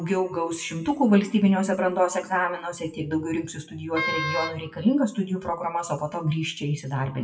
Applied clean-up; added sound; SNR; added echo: classical method WPE with log-MMSE.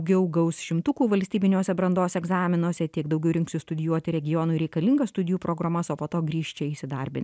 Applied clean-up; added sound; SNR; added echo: none; none; none; none.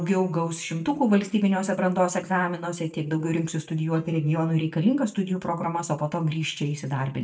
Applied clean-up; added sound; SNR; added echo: neural mask model DeepFilterNet 3.